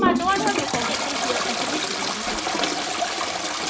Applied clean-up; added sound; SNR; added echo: none; Toilet flush; -5 dB; none.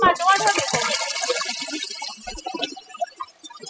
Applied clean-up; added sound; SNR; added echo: classical method spectral subtraction.